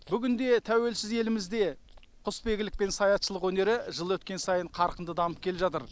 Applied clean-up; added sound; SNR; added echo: none; Chewing, mastication; 19 dB; none.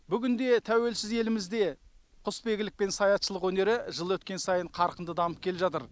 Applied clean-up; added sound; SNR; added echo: none; none; none; none.